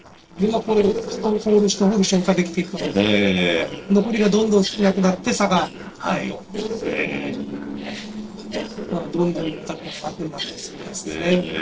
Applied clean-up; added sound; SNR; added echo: neural separator model SepFormer DNS4.